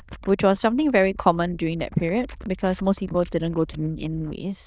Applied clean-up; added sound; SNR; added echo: neural diffusion model UNIVERSE++.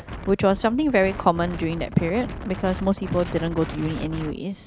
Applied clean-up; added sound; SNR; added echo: none; Wind; 11 dB; none.